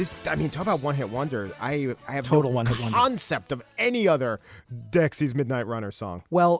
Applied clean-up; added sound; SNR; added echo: none; none; none; none.